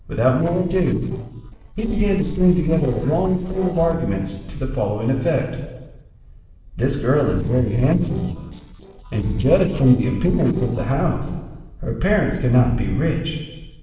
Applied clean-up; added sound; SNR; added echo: neural separator model SepFormer DNS4.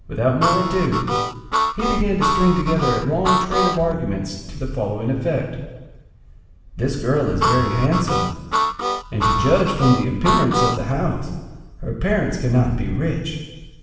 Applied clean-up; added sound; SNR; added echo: none; Harmonica; 1 dB; reverberation time 1.2 s.